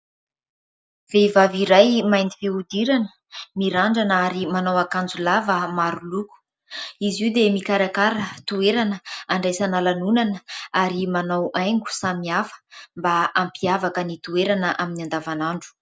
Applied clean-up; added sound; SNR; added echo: none; none; none; none.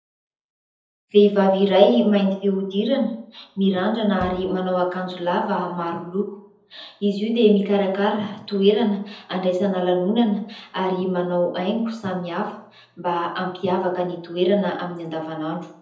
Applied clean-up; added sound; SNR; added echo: none; Bass drum; 20 dB; reverberation time 0.7 s.